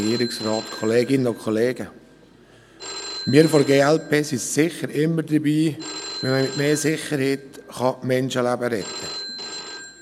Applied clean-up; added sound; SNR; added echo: none; Telephone; 14 dB; none.